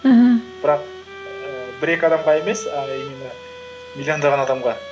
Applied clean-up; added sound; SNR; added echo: none; Bowed string instrument; 15 dB; none.